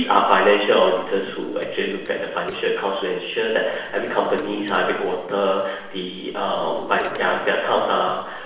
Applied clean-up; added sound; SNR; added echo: neural separator model SepFormer DNS4.